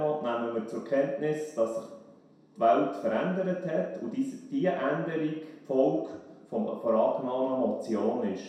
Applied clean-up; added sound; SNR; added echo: none; none; none; reverberation time 0.7 s.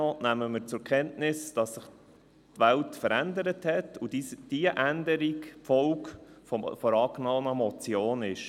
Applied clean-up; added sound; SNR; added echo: none; none; none; none.